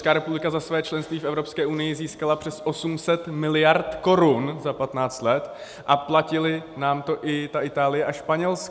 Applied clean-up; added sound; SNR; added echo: none; none; none; none.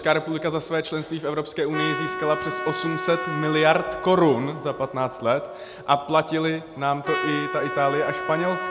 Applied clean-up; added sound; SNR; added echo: none; Trumpet; 8 dB; none.